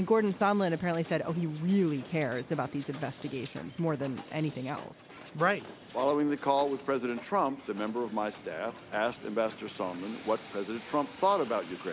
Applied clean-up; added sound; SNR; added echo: none; Hiss; 17 dB; none.